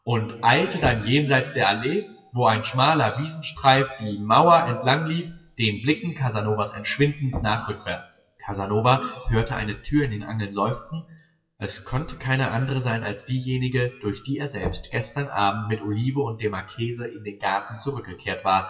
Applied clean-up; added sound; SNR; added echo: classical method WPE with log-MMSE.